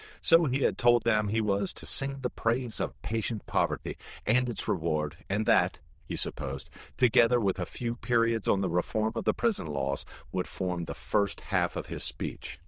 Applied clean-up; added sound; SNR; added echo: neural diffusion model UNIVERSE++.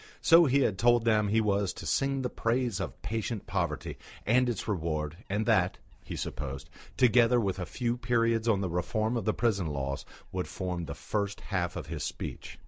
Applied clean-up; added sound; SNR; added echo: neural mask model Resemble Enhance denoiser.